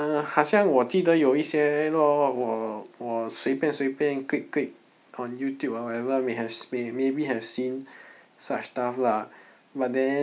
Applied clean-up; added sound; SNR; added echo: none; none; none; none.